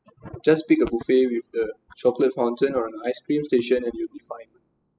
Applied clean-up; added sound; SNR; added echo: classical method spectral subtraction.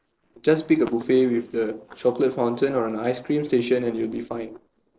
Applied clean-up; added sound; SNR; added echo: neural separator model SepFormer DNS4.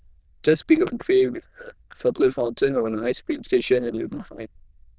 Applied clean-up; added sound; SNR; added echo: neural diffusion model UNIVERSE++.